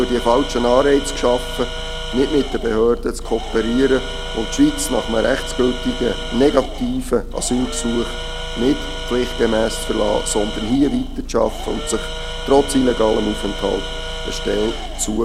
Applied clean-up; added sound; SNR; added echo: none; Tools + Motor vehicle (road) / Engine; 7 dB; none.